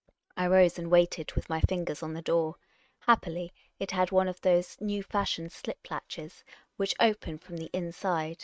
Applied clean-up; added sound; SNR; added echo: neural mask model RNNoise.